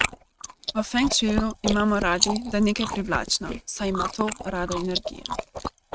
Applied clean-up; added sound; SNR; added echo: neural mask model RNNoise.